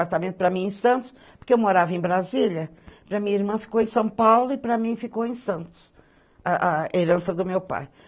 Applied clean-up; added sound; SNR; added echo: none; none; none; none.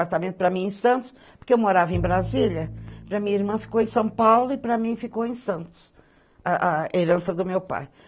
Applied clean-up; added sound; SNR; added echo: none; Bowed string instrument; 12 dB; none.